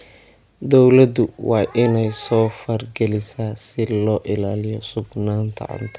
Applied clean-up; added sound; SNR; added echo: none; none; none; none.